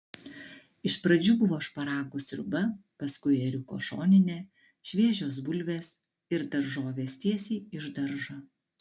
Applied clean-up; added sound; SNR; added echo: none; none; none; none.